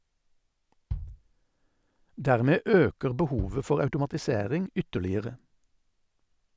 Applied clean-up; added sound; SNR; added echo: none; Bass drum; 13 dB; none.